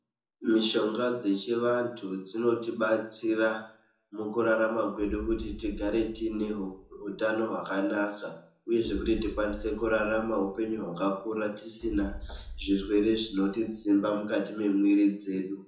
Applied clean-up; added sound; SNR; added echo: none; Boom; 15 dB; reverberation time 0.5 s.